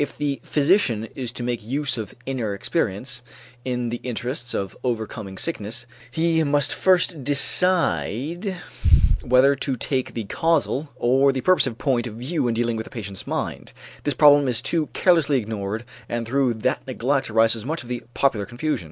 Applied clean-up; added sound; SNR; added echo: none; none; none; none.